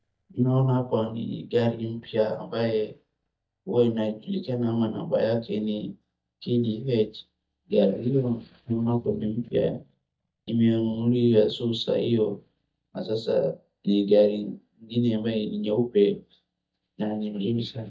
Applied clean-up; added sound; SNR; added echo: neural mask model DeepFilterNet 3.